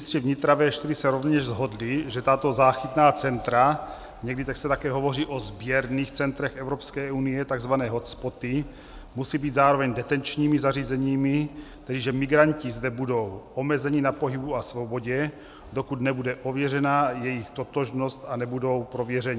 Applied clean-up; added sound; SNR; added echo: none; none; none; none.